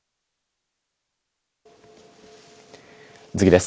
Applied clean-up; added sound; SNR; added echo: none; none; none; none.